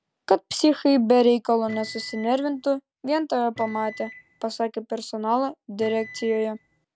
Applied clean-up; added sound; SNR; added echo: none; Microwave oven; 18 dB; none.